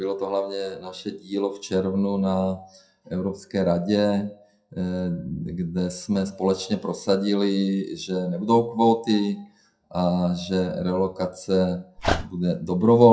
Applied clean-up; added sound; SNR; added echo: classical method WPE with log-MMSE.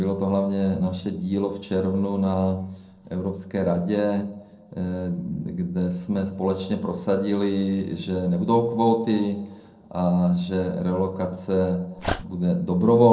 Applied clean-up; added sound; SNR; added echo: neural separator model SepFormer DNS4.